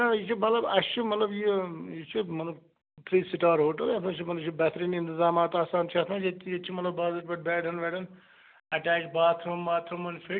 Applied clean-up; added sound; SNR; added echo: none; none; none; none.